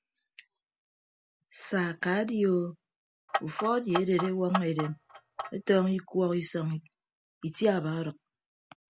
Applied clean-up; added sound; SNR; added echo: none; Clock; 5 dB; none.